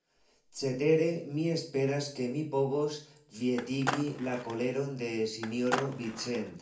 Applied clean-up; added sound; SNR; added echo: none; Skateboard; 7 dB; reverberation time 0.4 s.